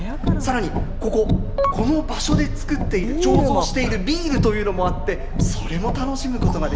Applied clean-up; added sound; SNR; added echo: none; Car; 0 dB; none.